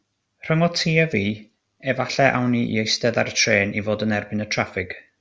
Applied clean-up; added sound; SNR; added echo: none; none; none; none.